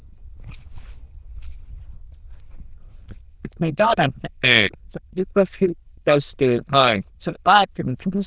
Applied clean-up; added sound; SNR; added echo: neural diffusion model UNIVERSE++.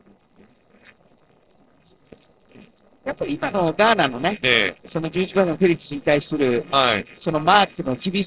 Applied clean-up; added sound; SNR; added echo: neural separator model SepFormer DNS4.